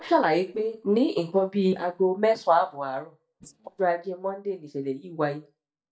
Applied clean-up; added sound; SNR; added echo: neural mask model DeepFilterNet 3.